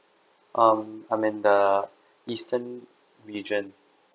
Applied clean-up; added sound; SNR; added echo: none; none; none; none.